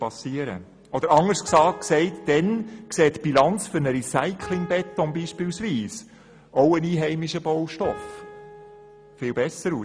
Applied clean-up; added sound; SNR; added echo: none; Piano; 17 dB; none.